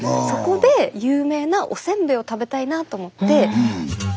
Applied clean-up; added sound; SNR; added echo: none; none; none; none.